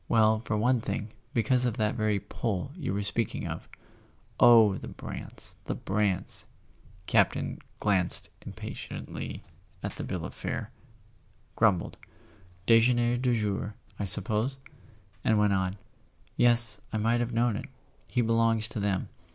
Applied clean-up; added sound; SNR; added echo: none; none; none; none.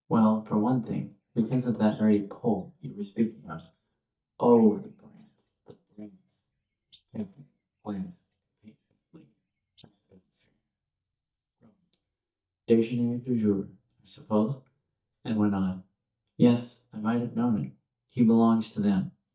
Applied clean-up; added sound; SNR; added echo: neural mask model DeepFilterNet 3.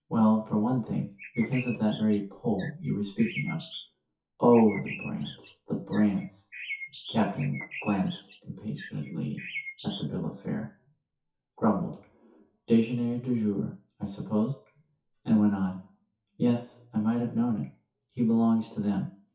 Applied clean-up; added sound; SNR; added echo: classical method WPE with log-MMSE.